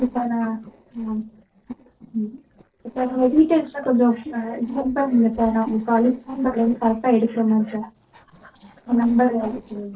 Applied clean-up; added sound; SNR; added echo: neural separator model SepFormer DNS4.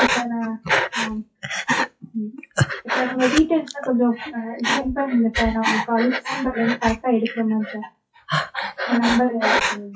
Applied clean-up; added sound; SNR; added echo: classical method WPE with log-MMSE.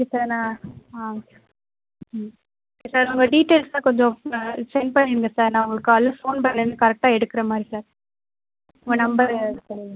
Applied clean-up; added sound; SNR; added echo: none; none; none; none.